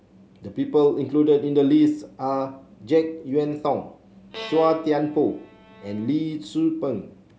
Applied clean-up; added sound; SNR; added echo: none; Bowed string instrument; 17 dB; none.